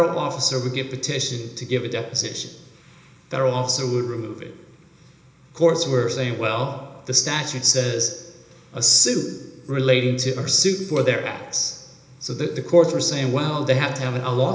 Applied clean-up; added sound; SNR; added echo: none; none; none; reverberation time 1.0 s.